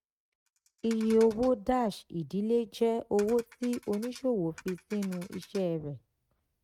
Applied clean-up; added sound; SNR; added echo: neural mask model RNNoise.